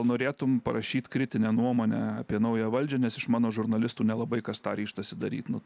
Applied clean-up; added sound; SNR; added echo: none; none; none; none.